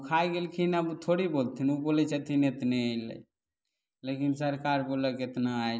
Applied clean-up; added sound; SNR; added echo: none; none; none; none.